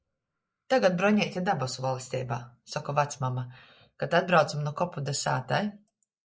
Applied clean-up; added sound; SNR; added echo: neural mask model Resemble Enhance denoiser.